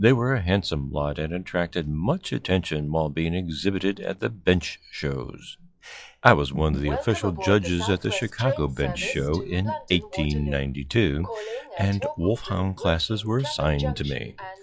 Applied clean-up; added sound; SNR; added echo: classical method log-MMSE.